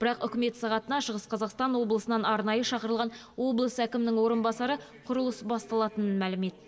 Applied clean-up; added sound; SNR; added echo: none; none; none; reverberation time 1.2 s.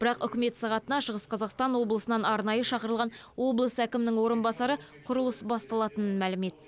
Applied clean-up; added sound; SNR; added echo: none; none; none; none.